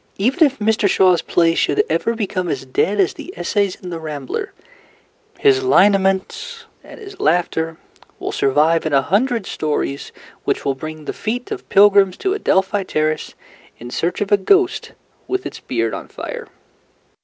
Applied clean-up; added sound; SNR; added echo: none; none; none; none.